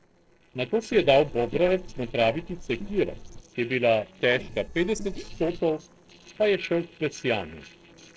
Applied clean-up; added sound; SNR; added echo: neural separator model SepFormer DNS4.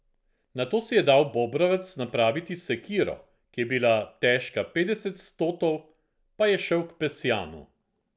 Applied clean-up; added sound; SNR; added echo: none; none; none; none.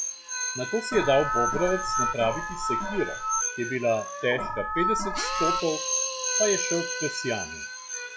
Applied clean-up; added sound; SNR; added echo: classical method log-MMSE.